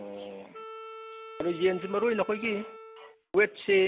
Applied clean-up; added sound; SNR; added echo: none; Wind instrument, woodwind instrument; 16 dB; none.